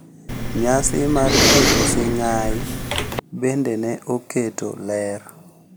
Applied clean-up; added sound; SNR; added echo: none; Respiratory sounds; -3 dB; none.